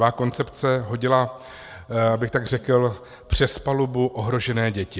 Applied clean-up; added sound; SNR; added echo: none; none; none; none.